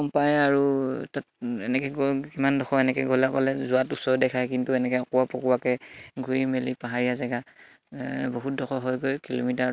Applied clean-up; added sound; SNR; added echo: none; none; none; none.